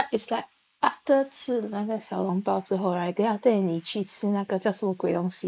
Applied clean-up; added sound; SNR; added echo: neural mask model Resemble Enhance denoiser.